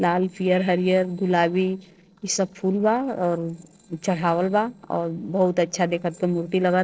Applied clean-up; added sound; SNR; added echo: neural separator model SepFormer DNS4.